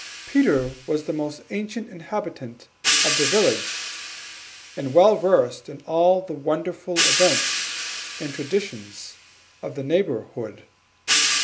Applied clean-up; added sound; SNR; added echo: none; Hi-hat; 3 dB; none.